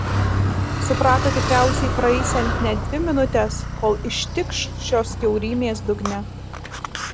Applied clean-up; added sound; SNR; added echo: none; Car; 1 dB; none.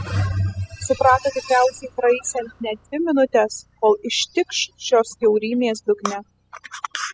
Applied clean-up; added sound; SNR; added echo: classical method spectral subtraction.